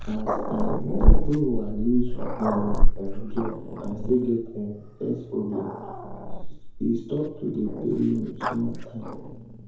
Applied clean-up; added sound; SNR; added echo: none; Growling; -5 dB; reverberation time 2.2 s.